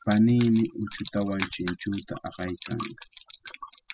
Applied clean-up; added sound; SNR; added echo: classical method spectral subtraction.